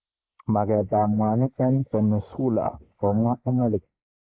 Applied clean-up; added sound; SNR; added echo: neural mask model Resemble Enhance denoiser.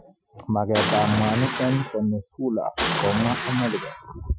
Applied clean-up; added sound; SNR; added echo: classical method Wiener filter.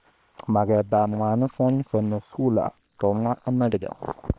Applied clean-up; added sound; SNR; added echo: neural separator model SepFormer WHAM!.